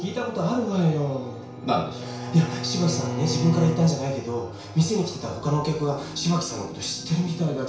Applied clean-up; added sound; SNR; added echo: none; Bowed string instrument; 11 dB; reverberation time 0.6 s.